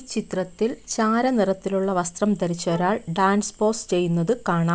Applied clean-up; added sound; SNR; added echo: none; Wind instrument, woodwind instrument; 20 dB; none.